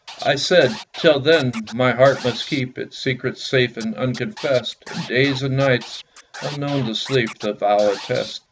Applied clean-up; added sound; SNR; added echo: none; Scratching (performance technique); 17 dB; none.